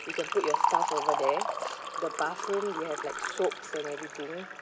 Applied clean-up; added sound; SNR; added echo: none; Liquid; -1 dB; none.